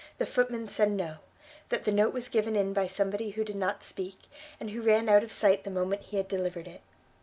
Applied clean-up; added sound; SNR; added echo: none; none; none; none.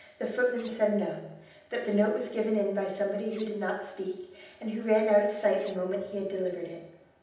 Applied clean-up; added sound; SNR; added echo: none; Cutlery, silverware; 20 dB; reverberation time 0.8 s.